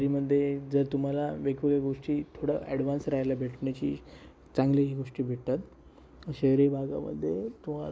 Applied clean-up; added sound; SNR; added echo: none; none; none; none.